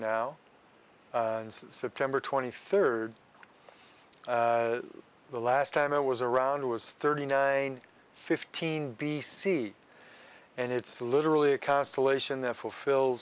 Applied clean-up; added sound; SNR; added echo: none; none; none; none.